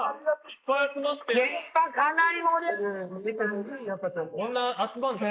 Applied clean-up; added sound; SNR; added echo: neural mask model Resemble Enhance denoiser.